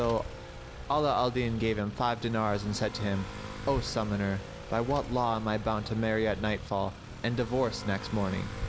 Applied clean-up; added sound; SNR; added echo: none; Motorcycle / Accelerating, revving, vroom; 10 dB; none.